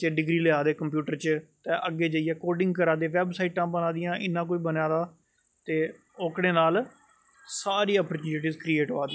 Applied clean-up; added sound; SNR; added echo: none; none; none; none.